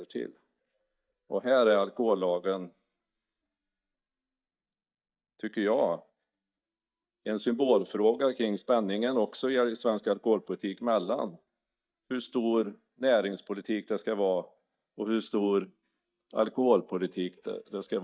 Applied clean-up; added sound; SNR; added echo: neural mask model DeepFilterNet 3.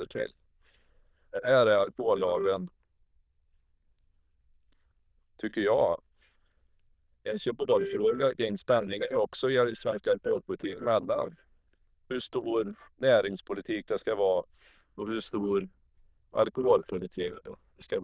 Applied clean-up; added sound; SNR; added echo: neural diffusion model UNIVERSE++.